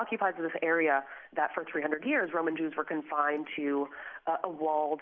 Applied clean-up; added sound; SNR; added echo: none; none; none; none.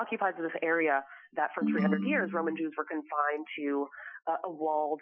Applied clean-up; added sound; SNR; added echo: classical method Wiener filter.